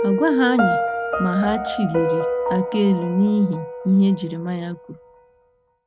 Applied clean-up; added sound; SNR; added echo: none; Piano; 4 dB; none.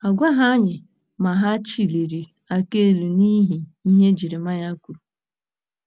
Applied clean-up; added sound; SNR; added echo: none; none; none; none.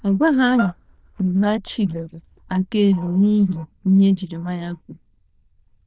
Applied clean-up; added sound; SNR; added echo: neural diffusion model UNIVERSE++.